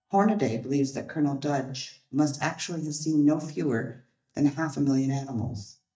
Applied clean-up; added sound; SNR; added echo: neural mask model DeepFilterNet 3.